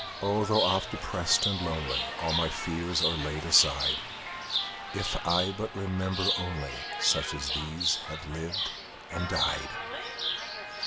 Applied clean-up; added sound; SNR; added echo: none; Chirp, tweet; 2 dB; none.